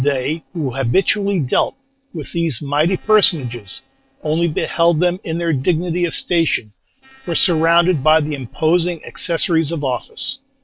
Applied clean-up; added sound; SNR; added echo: neural separator model SepFormer DNS4.